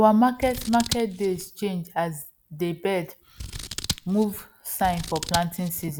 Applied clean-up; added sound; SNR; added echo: none; Scissors; 10 dB; none.